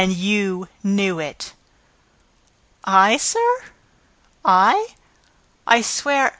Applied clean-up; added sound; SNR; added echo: none; none; none; none.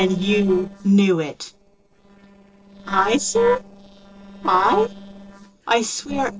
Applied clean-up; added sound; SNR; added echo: neural separator model SepFormer DNS4.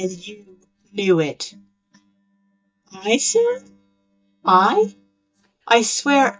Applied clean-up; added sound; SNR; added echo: neural mask model DeepFilterNet 3.